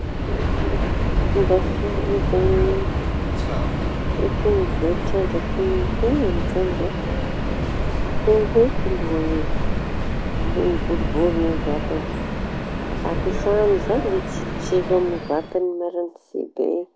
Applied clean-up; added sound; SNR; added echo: none; Subway, metro, underground; -1 dB; none.